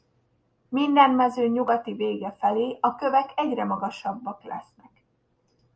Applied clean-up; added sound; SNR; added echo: none; none; none; none.